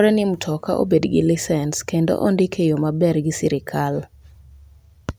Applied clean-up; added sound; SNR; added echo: none; none; none; none.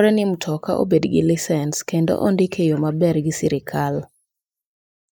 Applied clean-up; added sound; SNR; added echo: neural mask model Resemble Enhance denoiser.